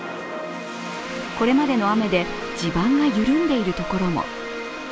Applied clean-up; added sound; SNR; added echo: none; none; none; none.